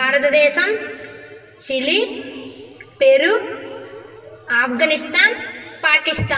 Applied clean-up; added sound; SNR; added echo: none; none; none; reverberation time 2.2 s.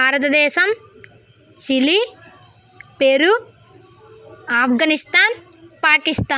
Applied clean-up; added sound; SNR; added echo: none; none; none; none.